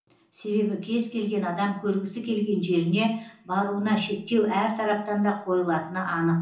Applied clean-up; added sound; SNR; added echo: none; none; none; reverberation time 0.8 s.